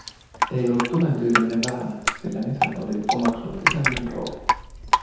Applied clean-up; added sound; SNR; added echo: none; Drip; 1 dB; reverberation time 0.9 s.